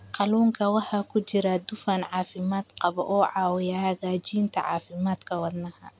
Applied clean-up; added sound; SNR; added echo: none; none; none; none.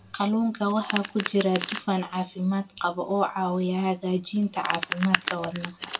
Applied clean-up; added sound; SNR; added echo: none; Domestic sounds, home sounds; 9 dB; reverberation time 0.2 s.